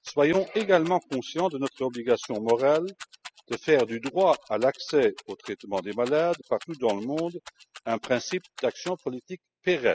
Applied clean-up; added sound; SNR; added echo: classical method spectral subtraction.